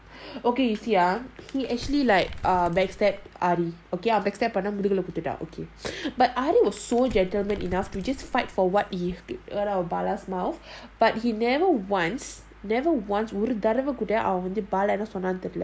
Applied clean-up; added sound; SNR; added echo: none; Crumpling, crinkling; 15 dB; none.